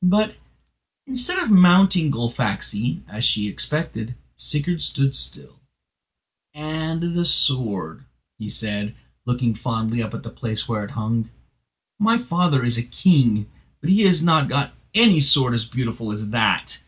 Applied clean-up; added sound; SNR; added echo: none; none; none; none.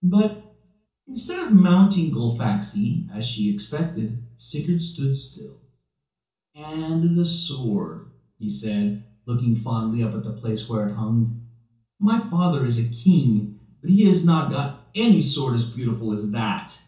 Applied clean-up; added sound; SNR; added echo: none; none; none; reverberation time 0.6 s.